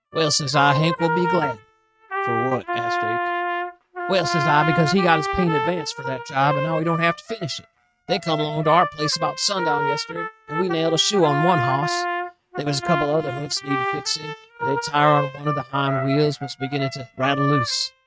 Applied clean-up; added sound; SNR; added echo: neural mask model RNNoise.